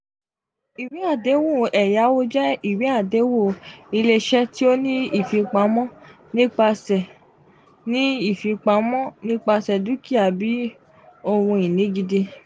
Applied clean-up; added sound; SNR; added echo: none; none; none; none.